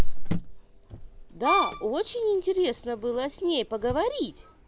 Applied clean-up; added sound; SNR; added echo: none; Cricket + Wind instrument, woodwind instrument; -1 dB; none.